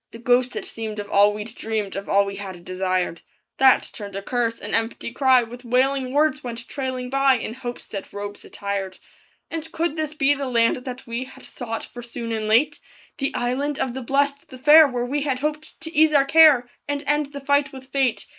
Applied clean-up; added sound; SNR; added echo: neural mask model Resemble Enhance denoiser.